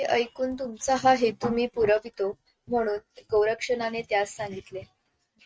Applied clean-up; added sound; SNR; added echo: neural mask model RNNoise.